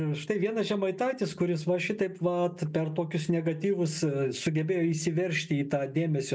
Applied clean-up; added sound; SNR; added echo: none; none; none; none.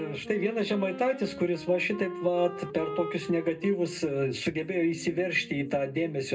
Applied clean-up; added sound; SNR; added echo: none; Wind instrument, woodwind instrument; 13 dB; reverberation time 0.2 s.